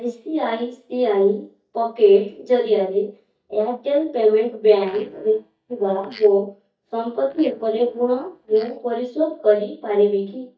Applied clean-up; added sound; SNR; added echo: neural mask model DeepFilterNet 3.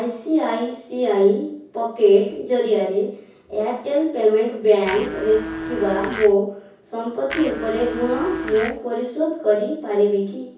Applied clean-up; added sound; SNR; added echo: none; Domestic sounds, home sounds; 8 dB; reverberation time 0.6 s.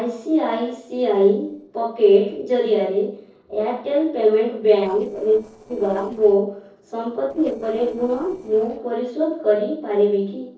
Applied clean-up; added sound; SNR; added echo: neural separator model SepFormer DNS4.